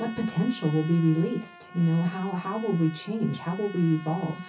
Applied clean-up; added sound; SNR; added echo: none; Trumpet; 19 dB; reverberation time 0.3 s.